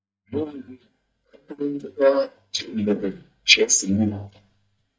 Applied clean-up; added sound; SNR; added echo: neural mask model DeepFilterNet 3.